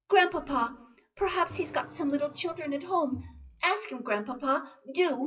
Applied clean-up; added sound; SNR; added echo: classical method WPE with log-MMSE.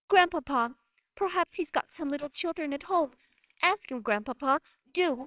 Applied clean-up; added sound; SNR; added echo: neural separator model SepFormer WHAMR!.